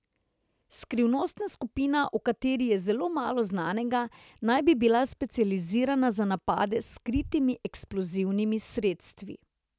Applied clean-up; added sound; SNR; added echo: none; Bass drum; 17 dB; none.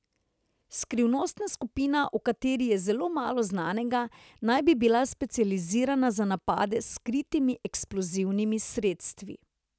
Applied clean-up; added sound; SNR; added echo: none; none; none; none.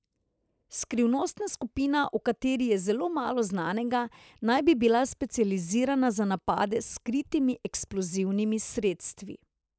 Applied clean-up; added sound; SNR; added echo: neural mask model Resemble Enhance denoiser.